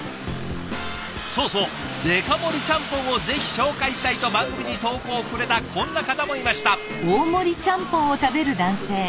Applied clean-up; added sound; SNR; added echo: none; Domestic sounds, home sounds; 13 dB; none.